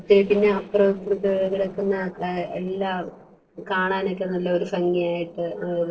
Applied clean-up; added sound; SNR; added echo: neural separator model SepFormer DNS4.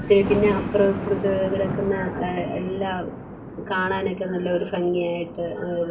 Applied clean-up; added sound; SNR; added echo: none; Thunder; 8 dB; reverberation time 0.2 s.